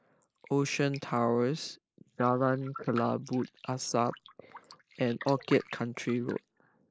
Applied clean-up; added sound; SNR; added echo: neural mask model Resemble Enhance denoiser.